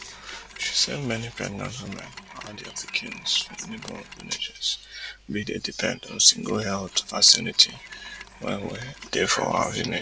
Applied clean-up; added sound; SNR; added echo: none; Mechanisms; 19 dB; none.